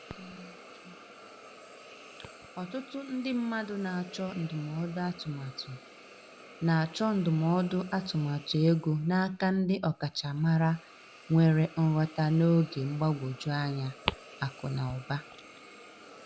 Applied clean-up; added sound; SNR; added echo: none; Hiss; 20 dB; none.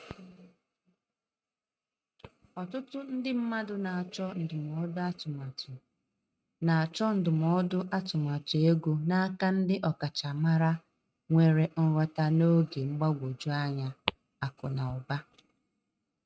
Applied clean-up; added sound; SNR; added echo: neural mask model RNNoise.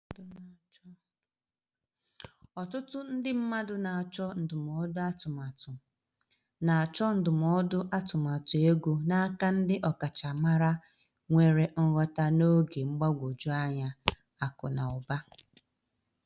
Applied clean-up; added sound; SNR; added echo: none; none; none; none.